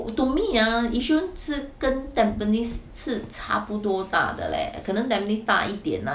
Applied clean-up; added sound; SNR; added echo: none; none; none; none.